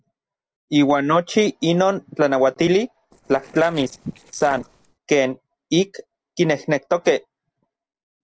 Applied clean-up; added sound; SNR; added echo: neural separator model SepFormer DNS4.